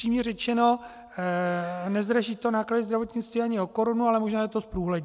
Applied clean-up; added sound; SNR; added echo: none; none; none; none.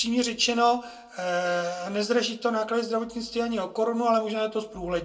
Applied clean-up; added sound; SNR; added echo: none; none; none; reverberation time 0.2 s.